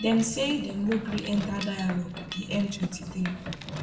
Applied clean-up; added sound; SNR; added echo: none; Mechanisms; 9 dB; reverberation time 0.7 s.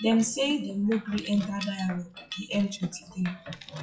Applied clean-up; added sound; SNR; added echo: classical method WPE with log-MMSE.